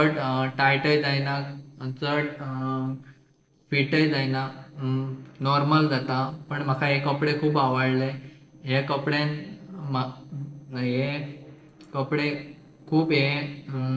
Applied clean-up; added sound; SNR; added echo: neural separator model SepFormer DNS4.